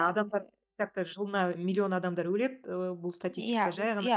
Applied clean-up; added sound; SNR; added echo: neural mask model DeepFilterNet 3.